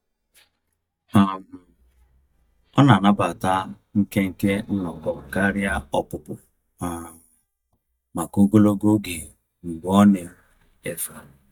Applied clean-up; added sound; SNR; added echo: neural mask model DeepFilterNet 3.